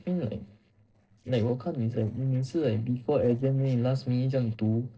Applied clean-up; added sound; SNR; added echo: neural separator model SepFormer DNS4.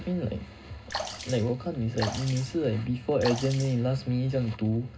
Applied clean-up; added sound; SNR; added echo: none; Sink (filling or washing) / Water / Splash, splatter; 9 dB; reverberation time 0.2 s.